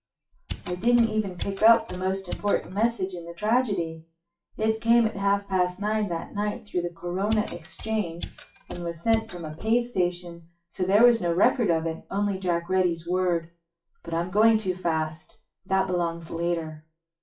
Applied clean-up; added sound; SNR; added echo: classical method WPE with log-MMSE.